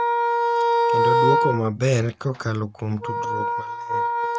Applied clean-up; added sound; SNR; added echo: neural mask model RNNoise.